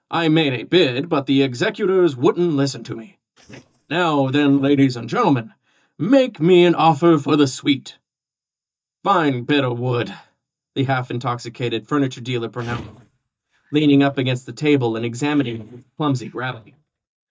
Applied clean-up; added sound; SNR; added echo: neural mask model DeepFilterNet 3.